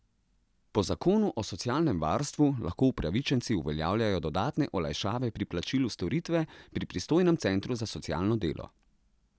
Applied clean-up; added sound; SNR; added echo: none; none; none; none.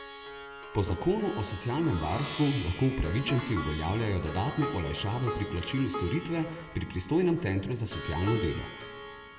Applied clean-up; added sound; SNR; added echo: none; Plucked string instrument; 10 dB; reverberation time 1.4 s.